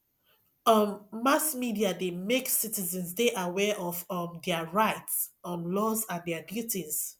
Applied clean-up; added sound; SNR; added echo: none; none; none; none.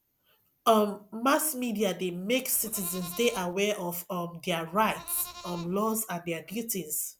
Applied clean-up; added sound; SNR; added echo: none; Livestock, farm animals, working animals; 16 dB; none.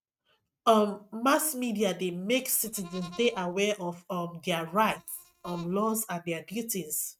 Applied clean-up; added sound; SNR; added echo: neural mask model RNNoise.